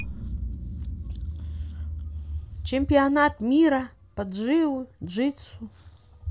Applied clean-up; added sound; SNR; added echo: none; Boom; 13 dB; none.